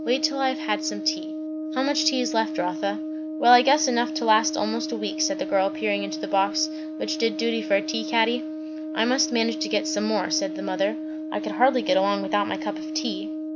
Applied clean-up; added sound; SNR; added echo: none; Brass instrument; 6 dB; none.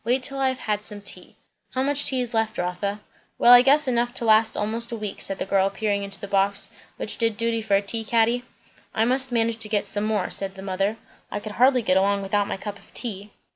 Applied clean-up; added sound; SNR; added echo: none; none; none; none.